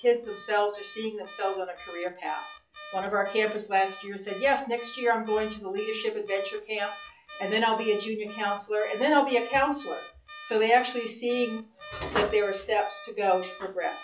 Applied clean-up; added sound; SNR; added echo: classical method log-MMSE.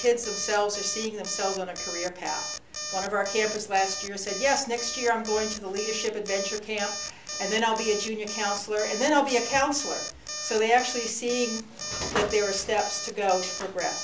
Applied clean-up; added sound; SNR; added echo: none; Alarm; 8 dB; none.